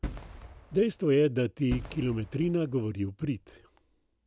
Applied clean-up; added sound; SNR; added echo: none; Fireworks; 12 dB; none.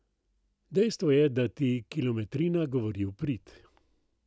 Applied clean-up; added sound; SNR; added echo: none; none; none; none.